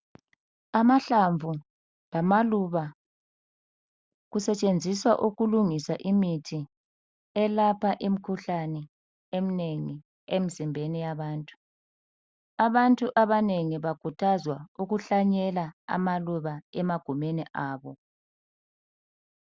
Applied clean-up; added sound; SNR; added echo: none; none; none; none.